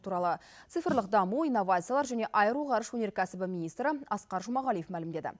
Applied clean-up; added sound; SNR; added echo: none; Snare drum; 17 dB; none.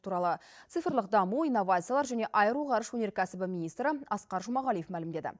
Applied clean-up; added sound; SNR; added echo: neural mask model DeepFilterNet 3.